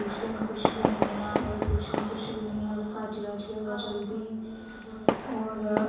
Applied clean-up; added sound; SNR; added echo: none; Fireworks; 1 dB; reverberation time 0.7 s.